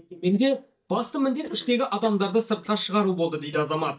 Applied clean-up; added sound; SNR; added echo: neural mask model DeepFilterNet 3.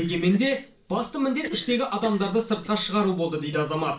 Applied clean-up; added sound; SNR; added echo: neural separator model SepFormer DNS4.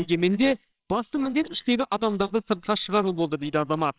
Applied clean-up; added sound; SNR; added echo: neural separator model SepFormer WHAMR!.